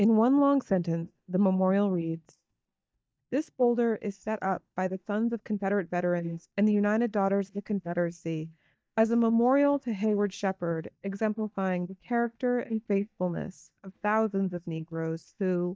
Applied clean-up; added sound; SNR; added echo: neural mask model DeepFilterNet 3.